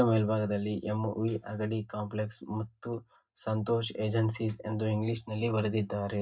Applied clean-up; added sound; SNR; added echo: neural mask model DeepFilterNet 3.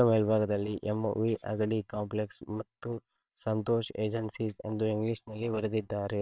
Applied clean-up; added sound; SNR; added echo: neural separator model SepFormer WHAMR!.